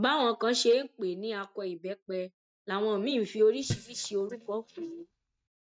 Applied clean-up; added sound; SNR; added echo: neural mask model DeepFilterNet 3.